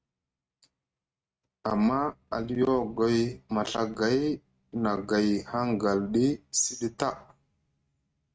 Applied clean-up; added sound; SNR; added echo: neural mask model RNNoise.